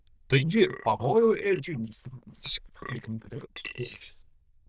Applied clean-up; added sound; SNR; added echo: neural diffusion model UNIVERSE++.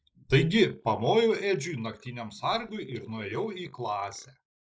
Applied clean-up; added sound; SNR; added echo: neural mask model Resemble Enhance denoiser.